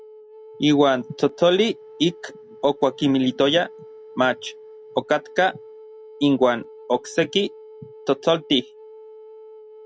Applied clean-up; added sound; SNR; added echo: none; Wind instrument, woodwind instrument; 20 dB; none.